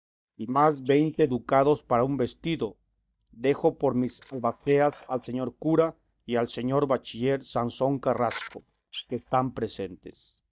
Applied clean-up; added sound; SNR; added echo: neural mask model DeepFilterNet 3.